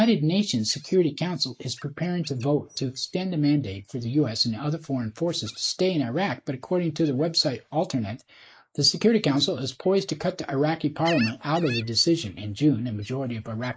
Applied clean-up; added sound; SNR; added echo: neural mask model Resemble Enhance denoiser.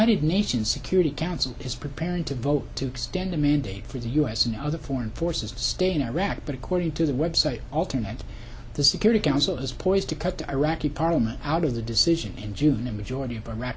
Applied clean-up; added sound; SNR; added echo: none; none; none; none.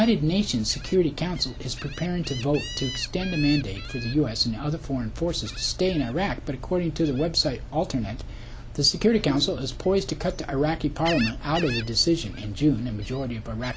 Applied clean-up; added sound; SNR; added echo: none; Gull, seagull; 16 dB; none.